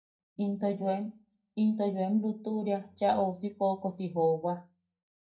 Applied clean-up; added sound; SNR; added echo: neural mask model DeepFilterNet 3.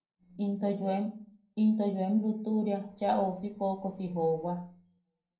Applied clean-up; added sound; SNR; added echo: neural separator model SepFormer DNS4.